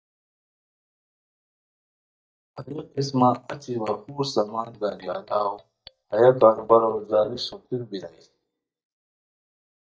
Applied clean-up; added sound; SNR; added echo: neural mask model DeepFilterNet 3.